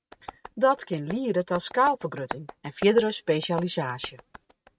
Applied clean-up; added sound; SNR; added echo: neural mask model RNNoise.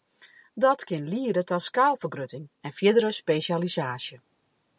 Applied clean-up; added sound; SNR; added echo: none; none; none; none.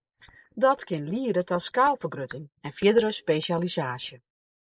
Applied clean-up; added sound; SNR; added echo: neural mask model Resemble Enhance denoiser.